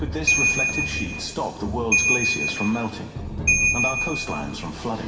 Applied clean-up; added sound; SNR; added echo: none; Ringtone / Bell; -5 dB; reverberation time 2.2 s.